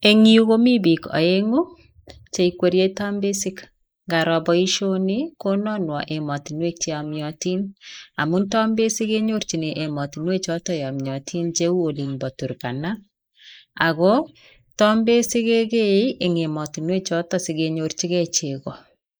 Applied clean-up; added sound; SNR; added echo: neural mask model Resemble Enhance denoiser.